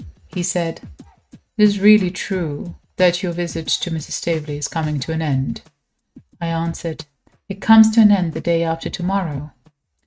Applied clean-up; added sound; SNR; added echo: neural mask model RNNoise.